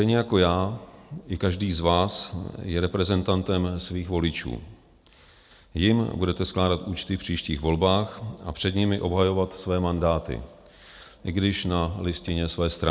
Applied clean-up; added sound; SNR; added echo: none; none; none; none.